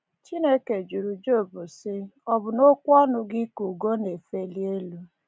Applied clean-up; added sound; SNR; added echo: none; none; none; none.